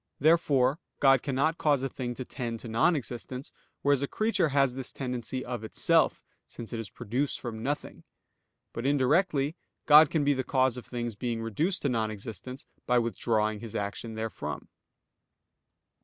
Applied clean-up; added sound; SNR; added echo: none; none; none; none.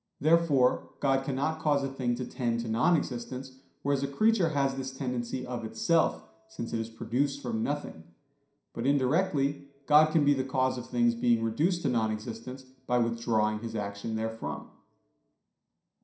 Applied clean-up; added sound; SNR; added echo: none; none; none; reverberation time 0.5 s.